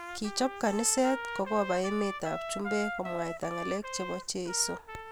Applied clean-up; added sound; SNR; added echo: none; Trumpet; 8 dB; none.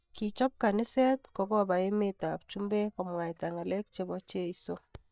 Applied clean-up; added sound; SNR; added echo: neural mask model DeepFilterNet 3.